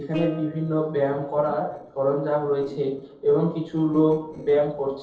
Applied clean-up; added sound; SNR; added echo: neural separator model SepFormer DNS4.